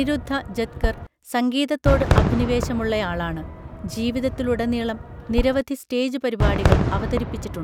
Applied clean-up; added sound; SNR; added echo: none; Fireworks; 0 dB; none.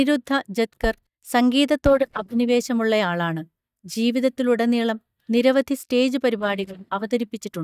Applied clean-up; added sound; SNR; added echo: neural mask model DeepFilterNet 3.